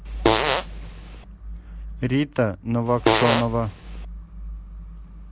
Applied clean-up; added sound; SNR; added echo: none; Fart; -2 dB; none.